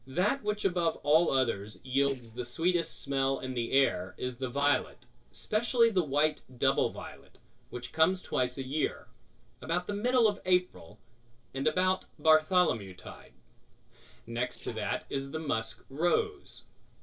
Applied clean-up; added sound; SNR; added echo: neural separator model SepFormer DNS4.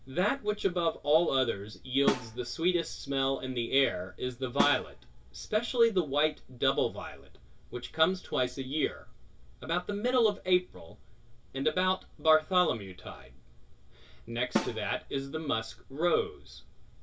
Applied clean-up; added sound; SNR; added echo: none; Snare drum; 8 dB; reverberation time 0.1 s.